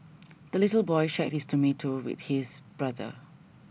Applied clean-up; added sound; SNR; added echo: none; none; none; none.